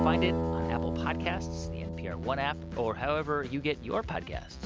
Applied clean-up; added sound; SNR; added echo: none; Acoustic guitar; 0 dB; none.